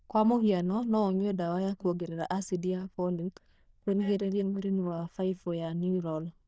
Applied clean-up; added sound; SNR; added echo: neural diffusion model UNIVERSE++.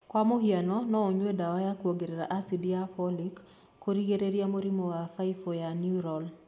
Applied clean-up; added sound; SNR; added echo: none; none; none; none.